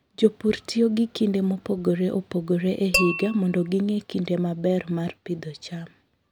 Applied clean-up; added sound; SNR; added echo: none; Tap / Glass; 6 dB; none.